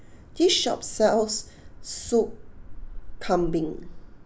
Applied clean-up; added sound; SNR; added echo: none; Thunder; 11 dB; none.